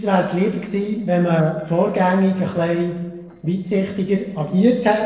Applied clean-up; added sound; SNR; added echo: neural separator model SepFormer DNS4.